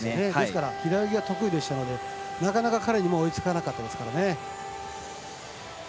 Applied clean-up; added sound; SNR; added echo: none; Wind instrument, woodwind instrument; 10 dB; none.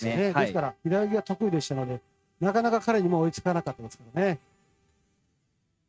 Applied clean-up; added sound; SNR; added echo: neural mask model RNNoise.